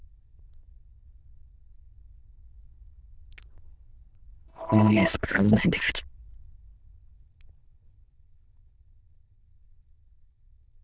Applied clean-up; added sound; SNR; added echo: neural diffusion model UNIVERSE++.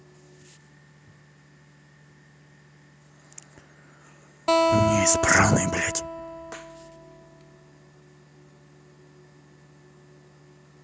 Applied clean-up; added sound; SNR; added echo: none; Acoustic guitar; -3 dB; none.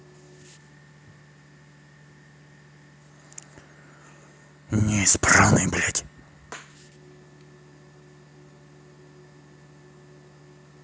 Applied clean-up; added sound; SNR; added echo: none; none; none; none.